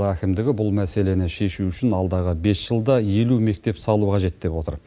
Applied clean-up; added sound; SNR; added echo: none; none; none; none.